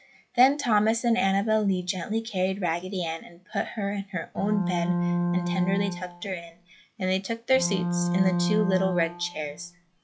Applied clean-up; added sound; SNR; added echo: classical method log-MMSE.